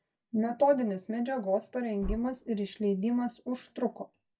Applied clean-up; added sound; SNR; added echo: neural mask model DeepFilterNet 3.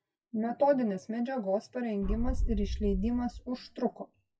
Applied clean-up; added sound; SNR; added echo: classical method WPE with log-MMSE.